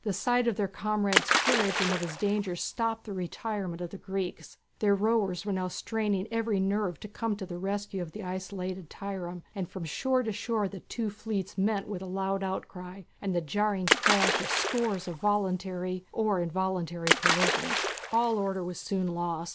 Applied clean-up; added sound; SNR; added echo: none; Splash, splatter; 0 dB; none.